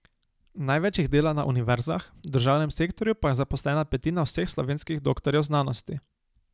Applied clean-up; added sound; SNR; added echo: none; none; none; none.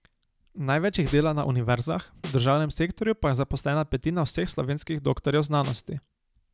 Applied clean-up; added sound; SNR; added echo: none; Snare drum; 15 dB; none.